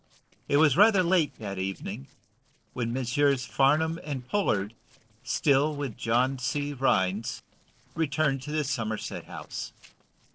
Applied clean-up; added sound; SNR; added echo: neural separator model SepFormer DNS4.